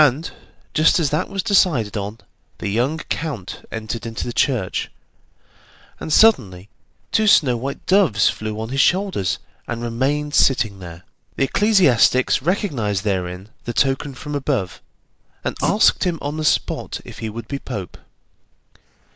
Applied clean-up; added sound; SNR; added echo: neural mask model Resemble Enhance denoiser.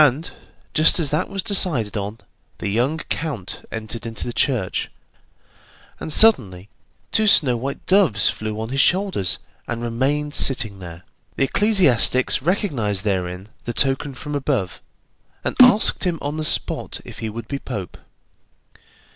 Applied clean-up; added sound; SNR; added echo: none; Snare drum; -4 dB; none.